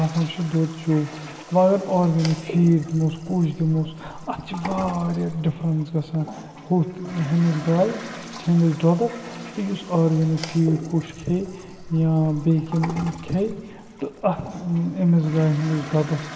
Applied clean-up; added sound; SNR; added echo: none; Toilet flush; 16 dB; reverberation time 1.9 s.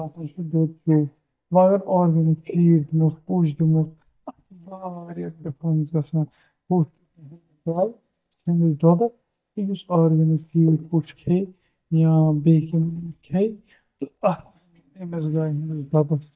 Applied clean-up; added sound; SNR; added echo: neural mask model DeepFilterNet 3.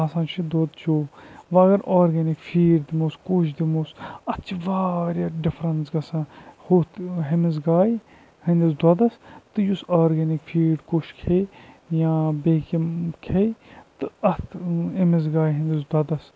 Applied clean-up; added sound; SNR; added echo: none; none; none; none.